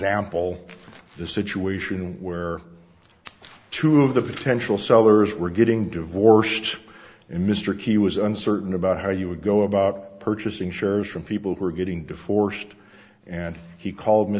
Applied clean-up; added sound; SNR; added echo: none; none; none; none.